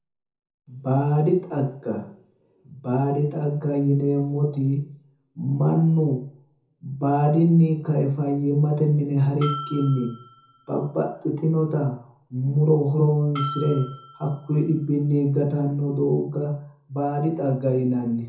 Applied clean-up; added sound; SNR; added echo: none; Bell; 15 dB; reverberation time 0.6 s.